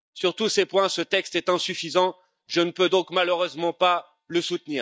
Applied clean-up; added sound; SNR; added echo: neural mask model DeepFilterNet 3.